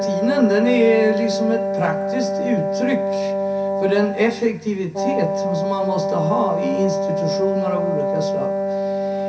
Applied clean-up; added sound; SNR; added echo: none; Wind instrument, woodwind instrument; 0 dB; reverberation time 0.3 s.